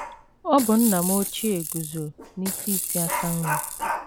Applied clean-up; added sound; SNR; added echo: none; Rattle / Rattle (instrument) + Dog; 4 dB; none.